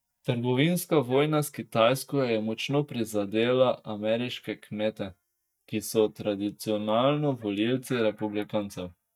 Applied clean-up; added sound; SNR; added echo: neural mask model DeepFilterNet 3.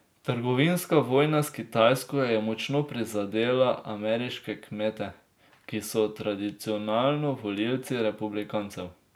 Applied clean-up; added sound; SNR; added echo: none; none; none; none.